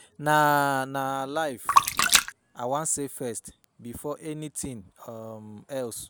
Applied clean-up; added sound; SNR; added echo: none; Splash, splatter; -3 dB; none.